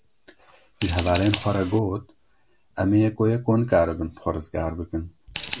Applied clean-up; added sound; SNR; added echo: none; Scissors; 15 dB; none.